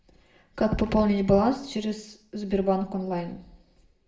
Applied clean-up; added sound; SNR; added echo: none; none; none; reverberation time 0.4 s.